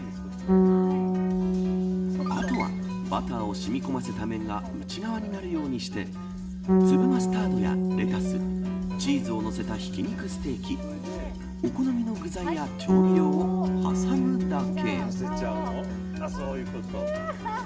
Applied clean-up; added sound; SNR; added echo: none; Bass guitar; -5 dB; reverberation time 1.6 s.